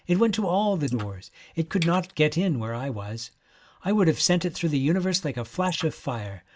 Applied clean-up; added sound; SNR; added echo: neural mask model Resemble Enhance denoiser.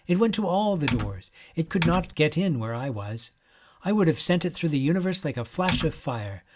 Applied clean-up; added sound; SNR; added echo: none; Typing; 6 dB; none.